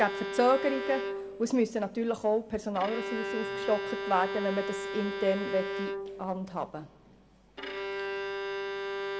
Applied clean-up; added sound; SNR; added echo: none; Bowed string instrument; 5 dB; reverberation time 1.2 s.